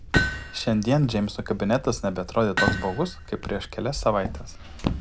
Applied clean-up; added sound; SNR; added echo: none; Hammer + Walk, footsteps; 4 dB; none.